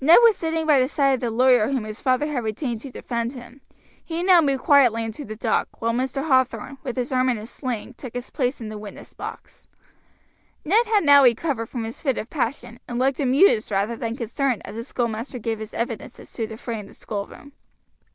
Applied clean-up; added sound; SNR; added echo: none; none; none; none.